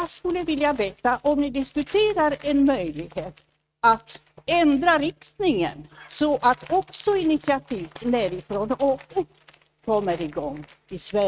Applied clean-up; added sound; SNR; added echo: neural mask model RNNoise.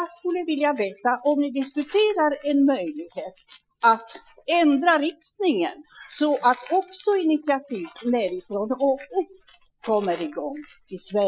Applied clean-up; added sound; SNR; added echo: classical method Wiener filter.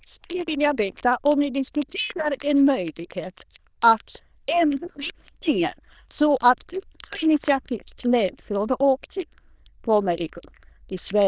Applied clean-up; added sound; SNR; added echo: neural diffusion model UNIVERSE++.